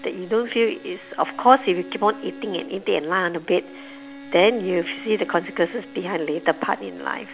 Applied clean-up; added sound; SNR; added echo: none; Bowed string instrument; 17 dB; none.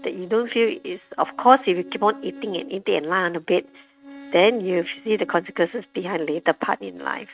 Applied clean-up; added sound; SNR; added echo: neural mask model RNNoise.